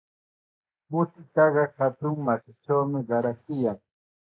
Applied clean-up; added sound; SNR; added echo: neural mask model Resemble Enhance denoiser.